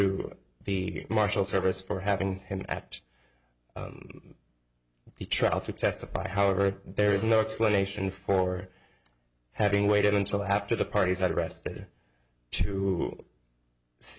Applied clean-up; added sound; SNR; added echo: none; none; none; none.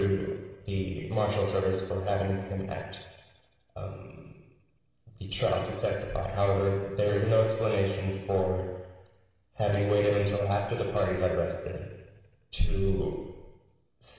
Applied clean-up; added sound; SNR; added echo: none; none; none; reverberation time 1.3 s.